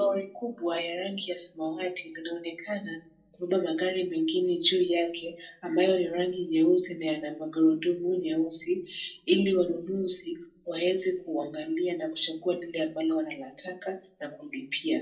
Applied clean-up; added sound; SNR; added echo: none; none; none; reverberation time 0.2 s.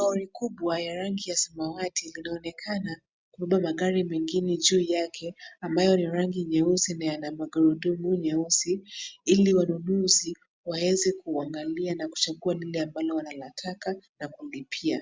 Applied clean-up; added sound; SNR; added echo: none; none; none; none.